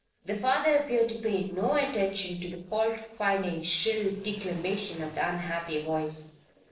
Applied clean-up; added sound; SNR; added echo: neural separator model SepFormer DNS4.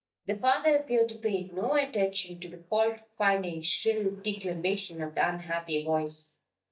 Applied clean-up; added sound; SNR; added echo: neural mask model DeepFilterNet 3.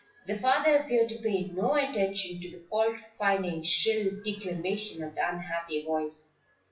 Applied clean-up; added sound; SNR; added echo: classical method WPE with log-MMSE.